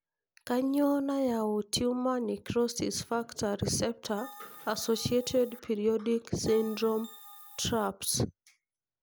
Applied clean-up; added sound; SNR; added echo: none; Bell; 17 dB; none.